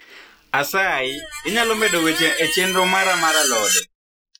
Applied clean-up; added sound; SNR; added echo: classical method Wiener filter.